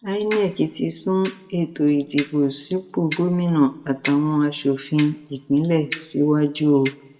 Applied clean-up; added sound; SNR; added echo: none; Clock; 17 dB; reverberation time 0.8 s.